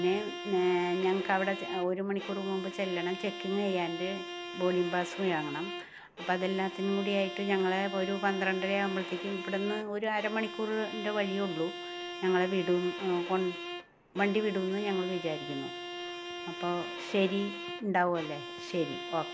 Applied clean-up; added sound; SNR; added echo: none; Bowed string instrument; 9 dB; none.